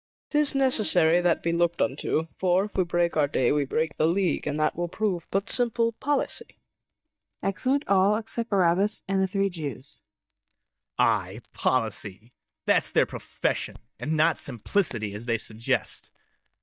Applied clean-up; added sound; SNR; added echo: neural mask model DeepFilterNet 3.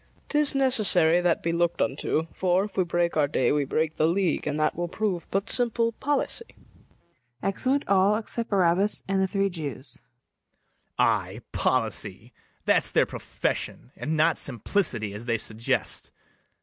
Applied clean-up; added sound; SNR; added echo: none; none; none; none.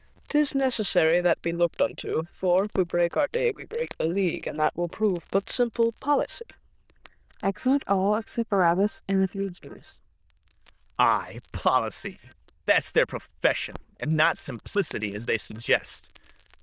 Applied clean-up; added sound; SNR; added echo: neural diffusion model UNIVERSE++.